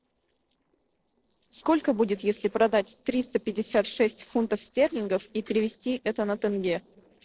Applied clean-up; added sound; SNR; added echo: neural separator model SepFormer DNS4.